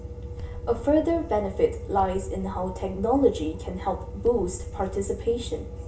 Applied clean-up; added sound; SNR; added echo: none; Bass drum; 18 dB; reverberation time 0.2 s.